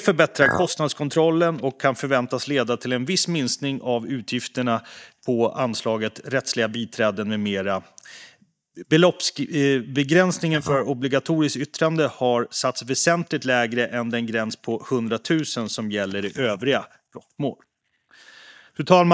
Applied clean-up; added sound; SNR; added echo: neural mask model DeepFilterNet 3.